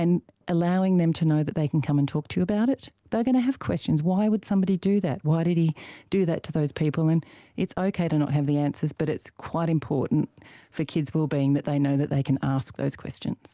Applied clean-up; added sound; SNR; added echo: none; none; none; none.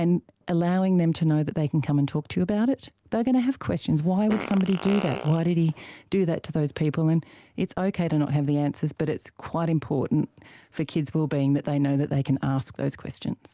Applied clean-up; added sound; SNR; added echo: none; Fart; 11 dB; none.